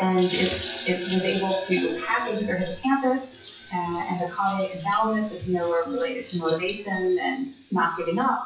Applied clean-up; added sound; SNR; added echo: classical method WPE with log-MMSE.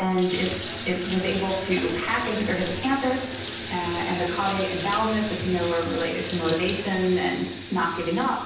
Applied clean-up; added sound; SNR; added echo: none; Bathtub (filling or washing) / Water tap, faucet; 8 dB; reverberation time 0.9 s.